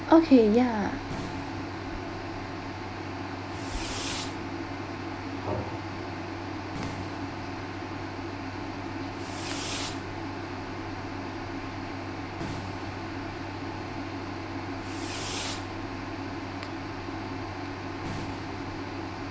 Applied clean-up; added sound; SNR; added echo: none; Fireworks; 13 dB; none.